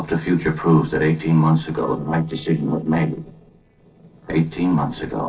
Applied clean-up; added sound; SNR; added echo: neural separator model SepFormer DNS4.